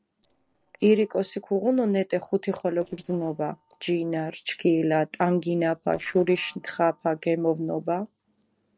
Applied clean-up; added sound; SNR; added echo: neural separator model SepFormer DNS4.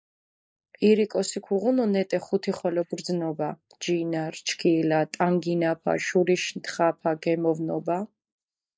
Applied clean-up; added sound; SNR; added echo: neural mask model Resemble Enhance denoiser.